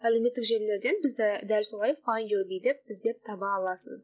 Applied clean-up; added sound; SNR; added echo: none; none; none; none.